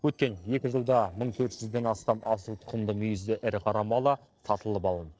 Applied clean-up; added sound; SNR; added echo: neural separator model SepFormer DNS4.